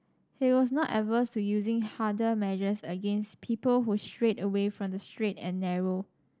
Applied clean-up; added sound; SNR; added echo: none; none; none; none.